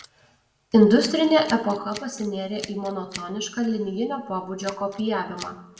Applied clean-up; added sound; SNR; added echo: none; Scissors; 20 dB; reverberation time 0.9 s.